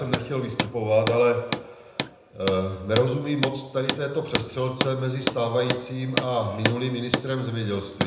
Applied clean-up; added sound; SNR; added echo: none; Hammer; 4 dB; reverberation time 0.8 s.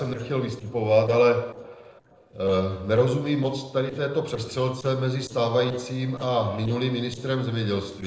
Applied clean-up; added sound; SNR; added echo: neural separator model SepFormer DNS4.